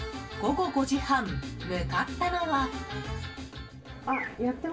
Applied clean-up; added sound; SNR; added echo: none; none; none; reverberation time 0.2 s.